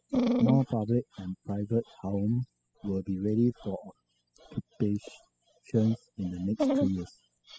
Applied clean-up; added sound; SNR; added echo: classical method spectral subtraction.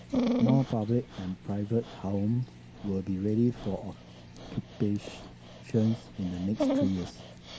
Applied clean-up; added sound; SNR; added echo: none; Dog; 4 dB; none.